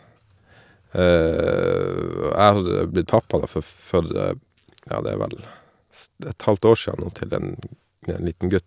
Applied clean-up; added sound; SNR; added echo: none; none; none; none.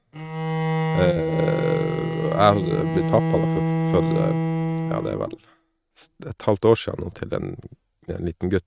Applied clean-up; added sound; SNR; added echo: neural mask model RNNoise.